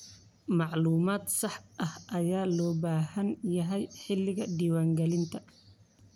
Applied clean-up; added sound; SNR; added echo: none; none; none; none.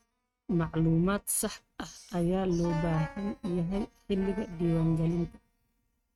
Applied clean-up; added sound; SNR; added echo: neural mask model RNNoise.